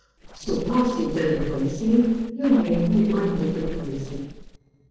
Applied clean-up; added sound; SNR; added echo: neural separator model SepFormer DNS4.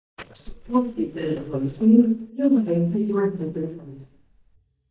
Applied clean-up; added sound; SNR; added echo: neural mask model DeepFilterNet 3.